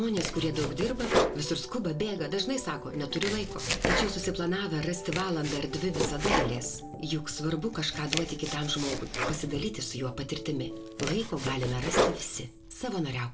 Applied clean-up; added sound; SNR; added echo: none; Domestic sounds, home sounds; 2 dB; reverberation time 0.2 s.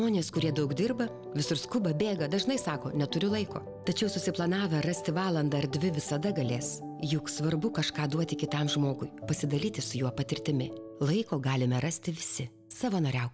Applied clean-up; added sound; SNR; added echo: none; none; none; none.